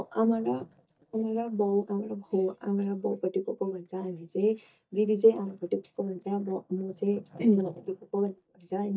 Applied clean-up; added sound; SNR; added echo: neural mask model DeepFilterNet 3.